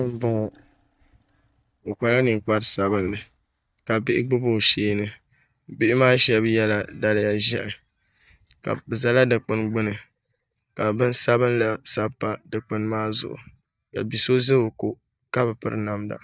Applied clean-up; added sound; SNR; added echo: neural mask model DeepFilterNet 3.